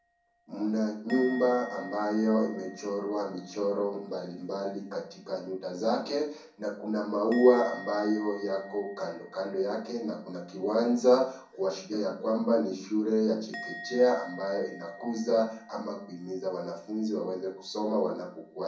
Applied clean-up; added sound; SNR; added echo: none; Musical instrument; 19 dB; reverberation time 0.6 s.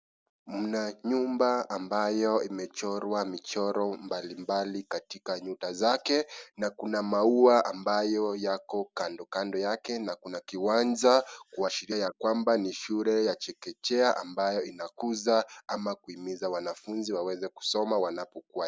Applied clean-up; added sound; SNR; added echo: none; none; none; none.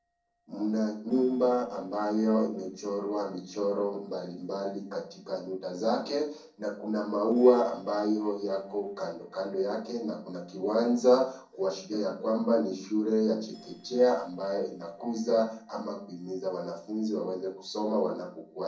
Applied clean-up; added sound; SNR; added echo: neural separator model SepFormer DNS4.